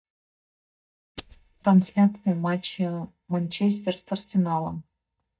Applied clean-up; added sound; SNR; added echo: neural mask model DeepFilterNet 3.